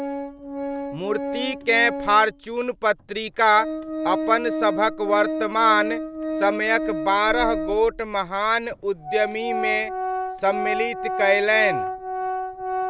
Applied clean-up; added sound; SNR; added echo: none; Organ; 5 dB; none.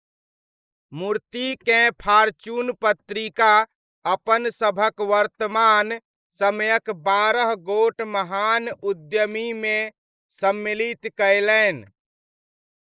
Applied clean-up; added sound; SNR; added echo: neural mask model Resemble Enhance denoiser.